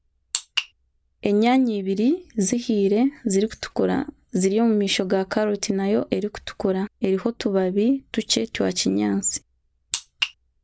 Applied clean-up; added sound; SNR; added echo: none; none; none; none.